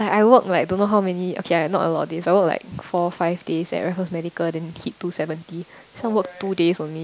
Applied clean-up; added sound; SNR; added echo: none; none; none; none.